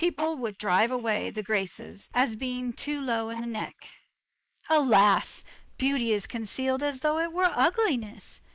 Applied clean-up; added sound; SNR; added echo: neural mask model Resemble Enhance denoiser.